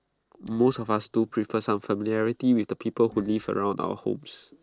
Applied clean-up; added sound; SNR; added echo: neural separator model SepFormer DNS4.